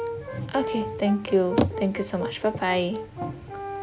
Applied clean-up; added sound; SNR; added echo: none; Bicycle + Brass instrument; 3 dB; none.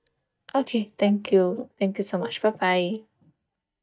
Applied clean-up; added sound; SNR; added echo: neural mask model DeepFilterNet 3.